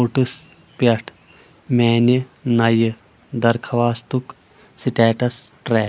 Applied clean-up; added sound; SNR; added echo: none; none; none; none.